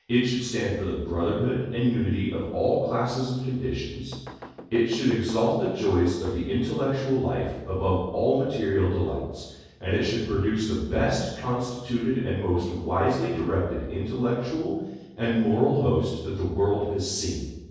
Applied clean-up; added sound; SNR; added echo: neural separator model SepFormer DNS4.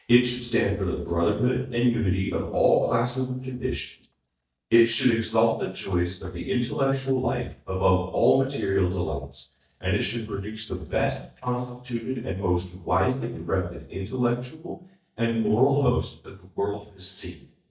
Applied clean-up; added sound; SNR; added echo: neural mask model DeepFilterNet 3.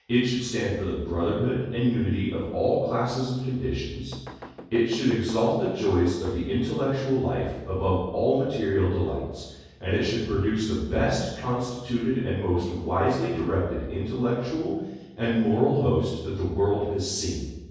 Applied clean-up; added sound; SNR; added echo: none; Knock / Wood; 17 dB; reverberation time 1.3 s.